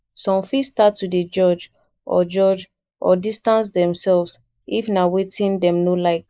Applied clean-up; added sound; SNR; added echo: neural mask model Resemble Enhance denoiser.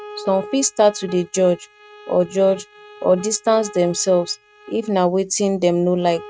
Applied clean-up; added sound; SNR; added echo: neural mask model RNNoise.